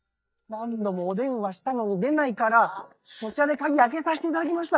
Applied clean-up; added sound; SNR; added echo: neural mask model DeepFilterNet 3.